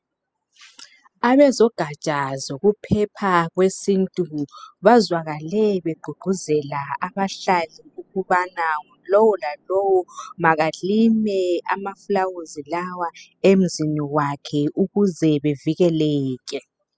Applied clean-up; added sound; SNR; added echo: classical method spectral subtraction.